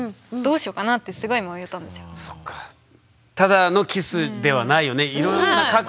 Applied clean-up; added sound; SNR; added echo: none; none; none; none.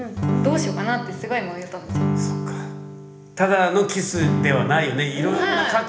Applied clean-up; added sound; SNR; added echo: none; Acoustic guitar / Strum; 3 dB; reverberation time 1.0 s.